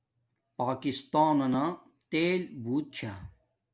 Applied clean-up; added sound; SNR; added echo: none; none; none; none.